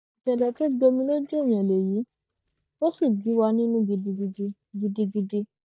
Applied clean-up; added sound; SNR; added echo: neural mask model DeepFilterNet 3.